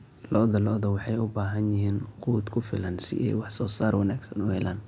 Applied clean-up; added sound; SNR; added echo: none; none; none; none.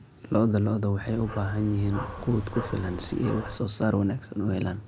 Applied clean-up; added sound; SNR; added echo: none; Dog; 11 dB; none.